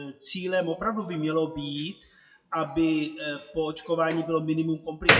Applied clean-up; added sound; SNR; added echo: classical method WPE with log-MMSE.